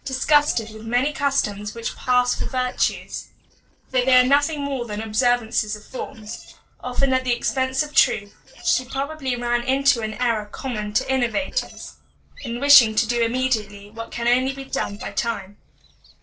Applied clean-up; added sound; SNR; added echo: neural separator model SepFormer DNS4.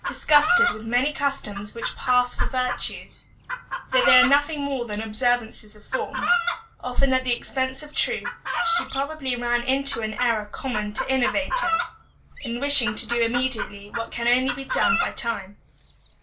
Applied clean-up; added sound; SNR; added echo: none; Chicken, rooster; 6 dB; reverberation time 0.2 s.